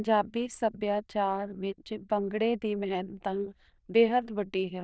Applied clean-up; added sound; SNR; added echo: neural diffusion model UNIVERSE++.